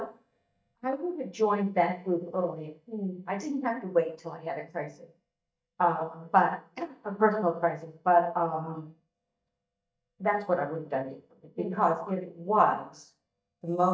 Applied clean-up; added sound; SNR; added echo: neural mask model DeepFilterNet 3.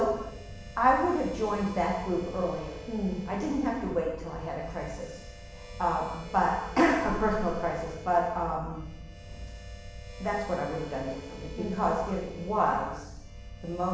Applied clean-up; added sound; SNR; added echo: none; Harmonica; 18 dB; reverberation time 0.9 s.